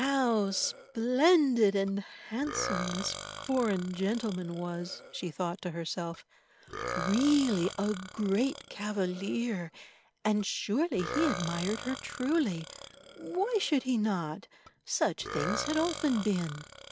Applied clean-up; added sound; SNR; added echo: none; Burping, eructation; 11 dB; none.